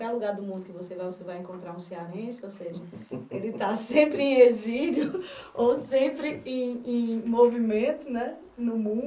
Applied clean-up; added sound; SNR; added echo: neural mask model Resemble Enhance denoiser.